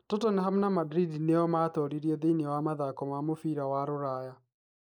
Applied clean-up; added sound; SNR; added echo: neural mask model Resemble Enhance denoiser.